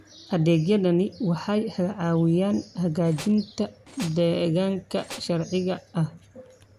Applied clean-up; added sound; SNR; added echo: none; Tools; 17 dB; none.